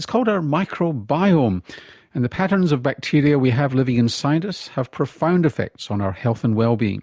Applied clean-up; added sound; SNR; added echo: none; none; none; none.